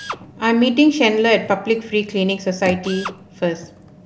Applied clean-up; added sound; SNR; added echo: none; Drill + Bicycle; 18 dB; none.